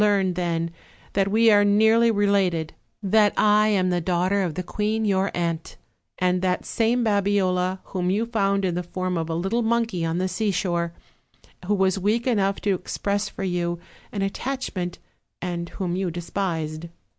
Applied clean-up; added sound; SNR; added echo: none; none; none; none.